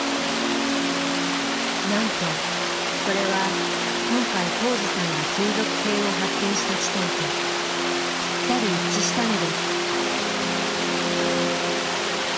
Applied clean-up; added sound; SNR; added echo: none; Water; -1 dB; none.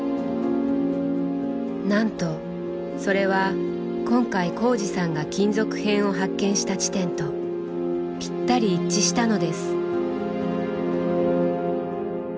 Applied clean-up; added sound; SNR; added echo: none; none; none; none.